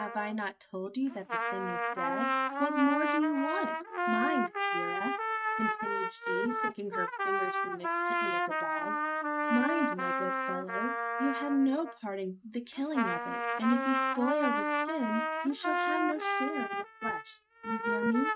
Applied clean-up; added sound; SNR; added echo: neural mask model RNNoise.